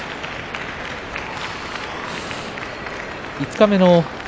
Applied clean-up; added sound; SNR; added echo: none; Hiss; 18 dB; none.